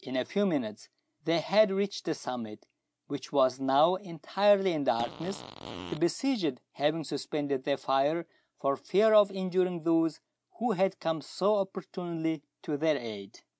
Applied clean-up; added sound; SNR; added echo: none; Fart; 13 dB; none.